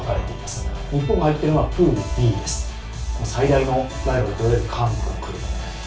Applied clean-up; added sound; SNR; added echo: none; Growling; 19 dB; reverberation time 0.2 s.